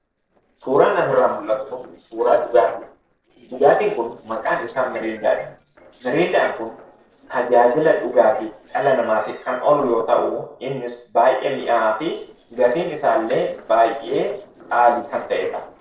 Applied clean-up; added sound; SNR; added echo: neural separator model SepFormer DNS4.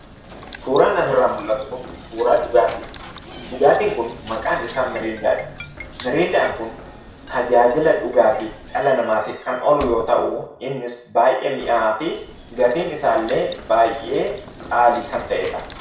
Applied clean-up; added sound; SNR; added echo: none; Knock; 16 dB; reverberation time 0.6 s.